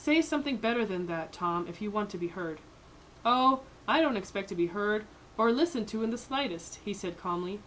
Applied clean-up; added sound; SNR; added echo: none; none; none; none.